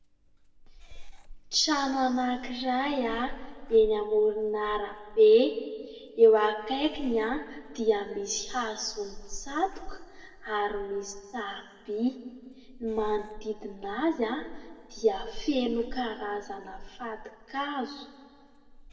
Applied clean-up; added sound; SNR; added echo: none; Meow / Purr; 15 dB; reverberation time 1.5 s.